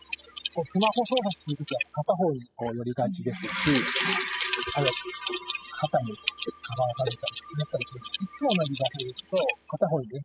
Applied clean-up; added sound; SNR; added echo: classical method spectral subtraction.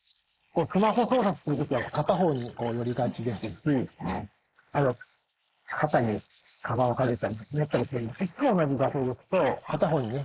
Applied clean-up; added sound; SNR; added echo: neural mask model Resemble Enhance denoiser.